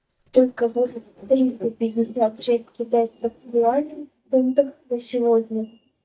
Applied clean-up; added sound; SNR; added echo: neural mask model DeepFilterNet 3.